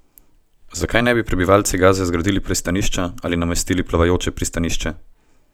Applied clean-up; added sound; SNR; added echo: none; none; none; none.